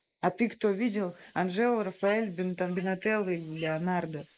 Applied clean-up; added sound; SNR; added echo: neural mask model Resemble Enhance denoiser.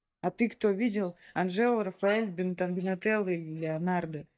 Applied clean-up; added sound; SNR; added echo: neural mask model DeepFilterNet 3.